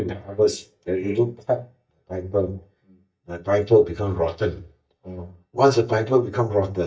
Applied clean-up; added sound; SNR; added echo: neural mask model DeepFilterNet 3.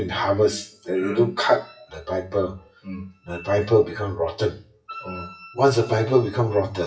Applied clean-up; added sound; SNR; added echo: classical method WPE with log-MMSE.